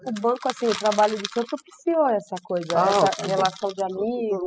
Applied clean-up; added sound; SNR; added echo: classical method spectral subtraction.